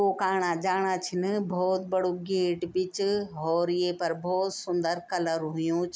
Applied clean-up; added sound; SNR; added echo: none; none; none; none.